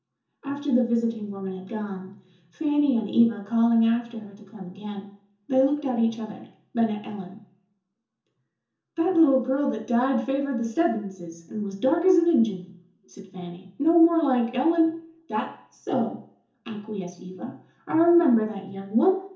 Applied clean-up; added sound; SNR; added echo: none; none; none; reverberation time 0.7 s.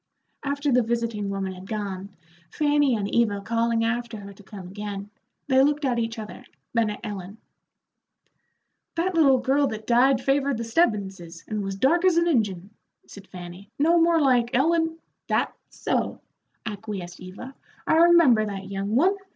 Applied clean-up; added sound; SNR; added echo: none; none; none; none.